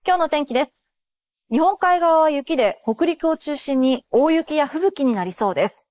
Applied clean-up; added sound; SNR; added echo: neural mask model Resemble Enhance denoiser.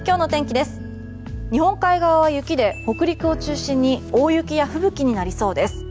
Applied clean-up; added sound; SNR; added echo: none; none; none; none.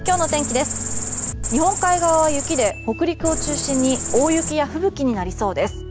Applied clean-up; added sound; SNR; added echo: none; Cricket; 4 dB; none.